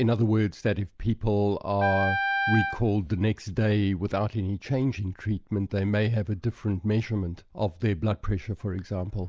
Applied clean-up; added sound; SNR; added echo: none; Wind instrument, woodwind instrument; 4 dB; none.